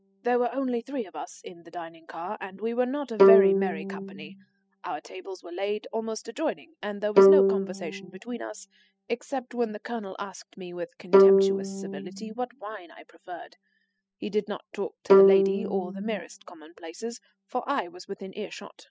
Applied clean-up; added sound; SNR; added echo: classical method spectral subtraction.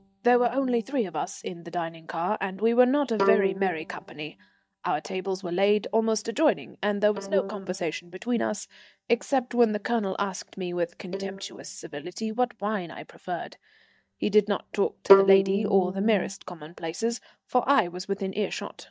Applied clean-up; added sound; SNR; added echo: neural mask model DeepFilterNet 3.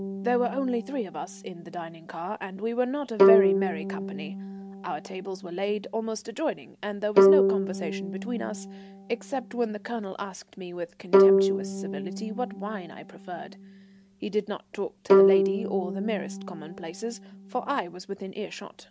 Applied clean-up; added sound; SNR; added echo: none; Bowed string instrument; -5 dB; none.